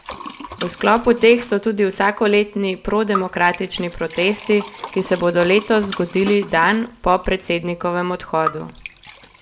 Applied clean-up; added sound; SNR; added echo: none; Snare drum + Liquid; 15 dB; none.